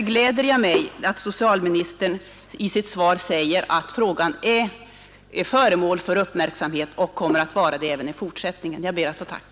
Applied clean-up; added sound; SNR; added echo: none; none; none; none.